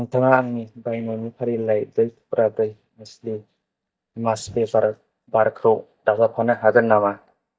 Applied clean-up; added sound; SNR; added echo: neural mask model DeepFilterNet 3.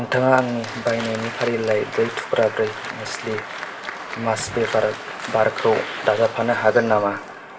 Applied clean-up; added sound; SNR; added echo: none; Applause; 11 dB; reverberation time 0.2 s.